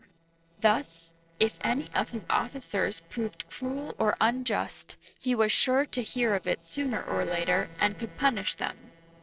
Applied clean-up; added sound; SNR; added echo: neural separator model SepFormer DNS4.